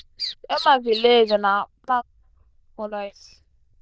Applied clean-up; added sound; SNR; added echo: neural diffusion model UNIVERSE++.